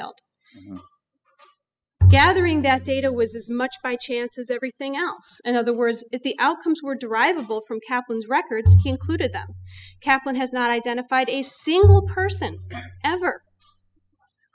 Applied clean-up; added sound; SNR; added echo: classical method spectral subtraction.